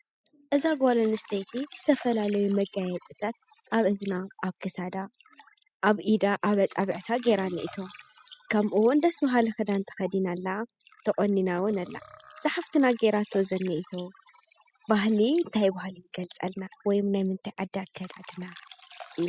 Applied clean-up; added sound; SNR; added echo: classical method spectral subtraction.